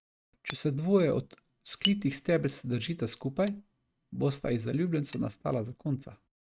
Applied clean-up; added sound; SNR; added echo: neural mask model RNNoise.